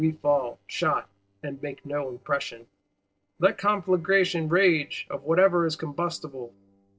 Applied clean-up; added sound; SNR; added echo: neural separator model SepFormer DNS4.